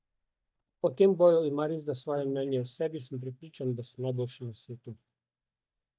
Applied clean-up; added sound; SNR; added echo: neural mask model DeepFilterNet 3.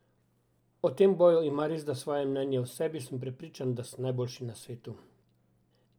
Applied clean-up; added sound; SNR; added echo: none; none; none; none.